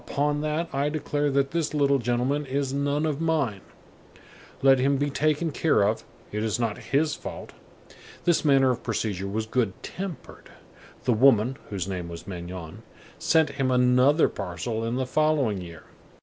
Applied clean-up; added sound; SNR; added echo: none; none; none; none.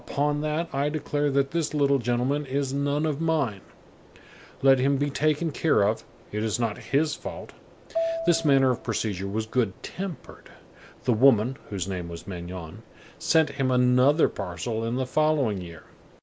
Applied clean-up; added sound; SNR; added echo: none; Marimba, xylophone; 9 dB; none.